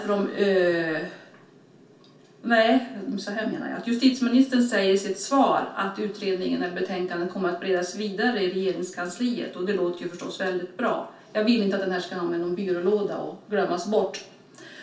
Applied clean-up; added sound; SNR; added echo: none; none; none; reverberation time 0.3 s.